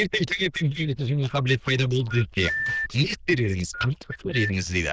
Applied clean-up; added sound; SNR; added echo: neural diffusion model UNIVERSE++.